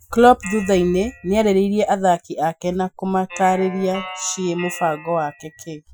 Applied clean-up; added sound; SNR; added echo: classical method Wiener filter.